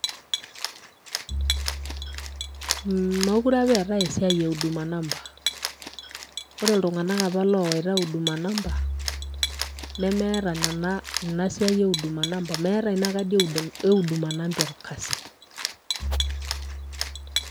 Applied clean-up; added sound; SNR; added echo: none; Cat + Bowed string instrument; 5 dB; none.